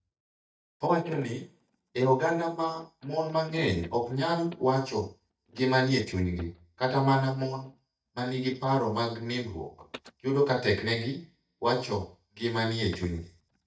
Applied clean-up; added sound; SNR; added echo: neural mask model DeepFilterNet 3.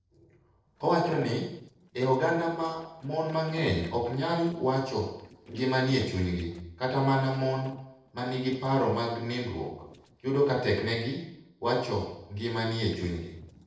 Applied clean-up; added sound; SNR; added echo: neural separator model SepFormer DNS4.